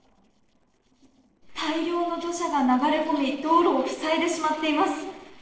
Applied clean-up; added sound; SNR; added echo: neural separator model SepFormer DNS4.